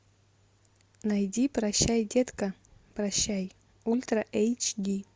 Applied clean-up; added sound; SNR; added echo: none; none; none; none.